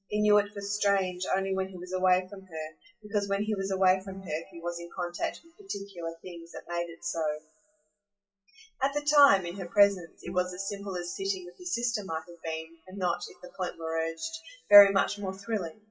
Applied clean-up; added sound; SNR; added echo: classical method WPE with log-MMSE.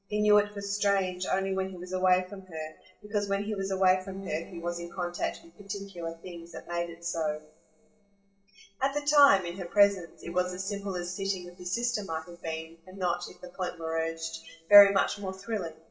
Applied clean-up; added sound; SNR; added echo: neural separator model SepFormer DNS4.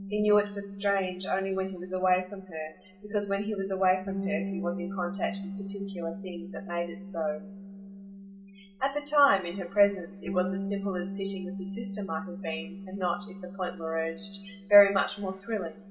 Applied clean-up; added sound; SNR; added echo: none; Bass guitar; 9 dB; reverberation time 2.1 s.